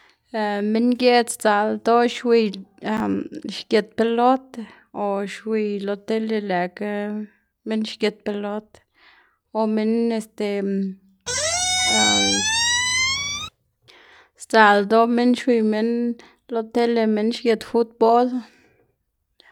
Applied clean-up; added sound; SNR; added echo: none; Squeak; -1 dB; none.